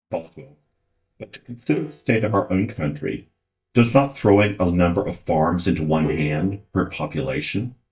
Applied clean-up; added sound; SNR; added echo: neural mask model DeepFilterNet 3.